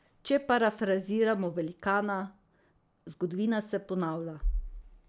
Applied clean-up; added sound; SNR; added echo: none; none; none; none.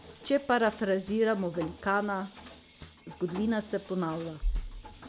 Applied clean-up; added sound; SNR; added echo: none; Mechanisms; 18 dB; none.